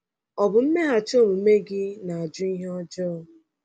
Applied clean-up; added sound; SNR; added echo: none; none; none; none.